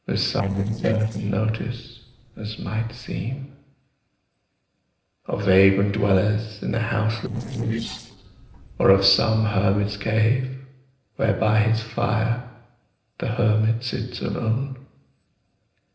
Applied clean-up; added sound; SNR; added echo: neural separator model SepFormer DNS4.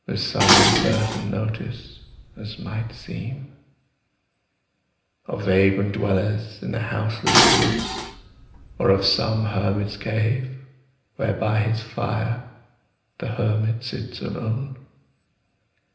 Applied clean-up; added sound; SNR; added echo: none; Dishes, pots, and pans; -2 dB; reverberation time 0.9 s.